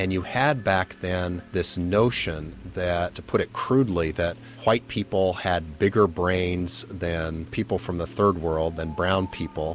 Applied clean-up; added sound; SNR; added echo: none; none; none; none.